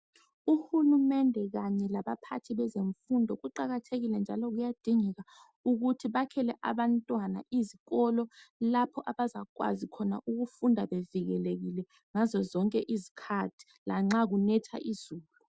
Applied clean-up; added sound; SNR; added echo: none; none; none; none.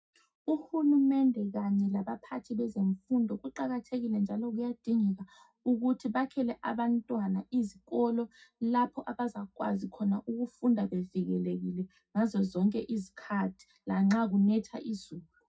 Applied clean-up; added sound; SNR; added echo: none; none; none; reverberation time 0.4 s.